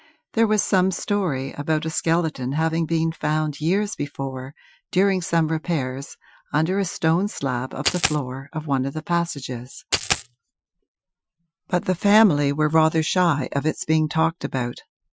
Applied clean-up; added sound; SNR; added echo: classical method Wiener filter.